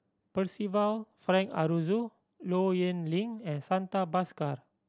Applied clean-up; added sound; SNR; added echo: none; none; none; none.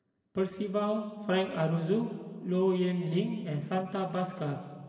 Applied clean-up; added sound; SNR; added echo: none; none; none; reverberation time 2.0 s.